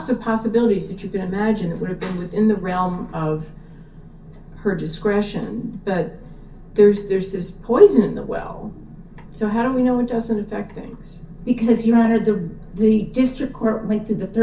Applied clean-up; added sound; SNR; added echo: none; none; none; reverberation time 0.3 s.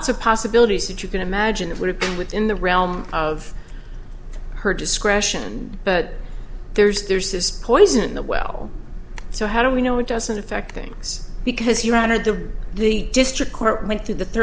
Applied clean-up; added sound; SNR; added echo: none; none; none; none.